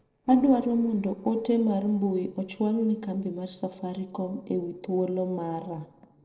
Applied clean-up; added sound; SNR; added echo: neural separator model SepFormer DNS4.